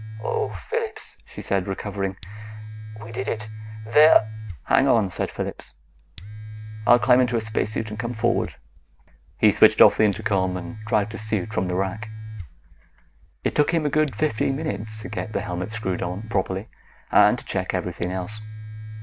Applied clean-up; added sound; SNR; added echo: none; Domestic sounds, home sounds; 12 dB; none.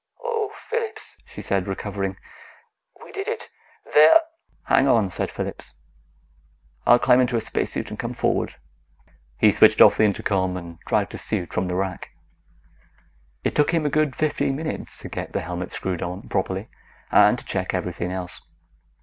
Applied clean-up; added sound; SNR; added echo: none; none; none; none.